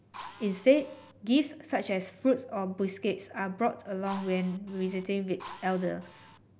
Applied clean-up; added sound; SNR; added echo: none; Drill; 17 dB; none.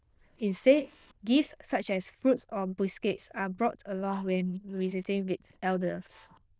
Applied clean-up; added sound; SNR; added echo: neural diffusion model UNIVERSE++.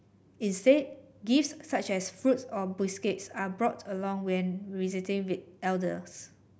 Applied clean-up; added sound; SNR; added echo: none; none; none; none.